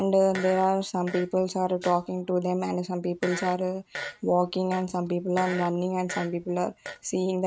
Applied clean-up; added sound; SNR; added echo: neural mask model RNNoise.